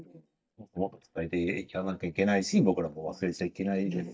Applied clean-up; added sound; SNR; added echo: neural mask model DeepFilterNet 3.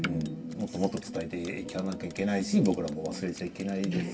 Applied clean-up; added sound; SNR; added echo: none; Drip; 14 dB; reverberation time 0.2 s.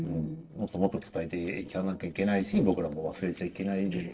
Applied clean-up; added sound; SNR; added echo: neural separator model SepFormer DNS4.